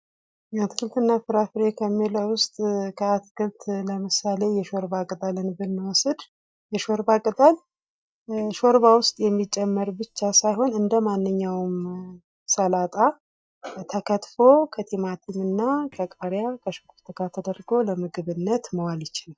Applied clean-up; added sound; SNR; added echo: neural mask model DeepFilterNet 3.